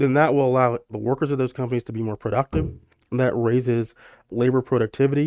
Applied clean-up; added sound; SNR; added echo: neural mask model RNNoise.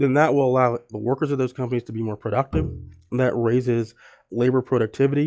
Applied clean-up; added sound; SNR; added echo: classical method log-MMSE.